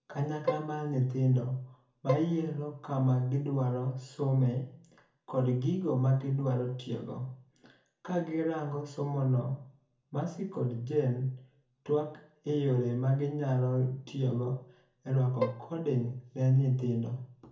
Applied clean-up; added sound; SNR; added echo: none; Bowed string instrument; 8 dB; reverberation time 0.6 s.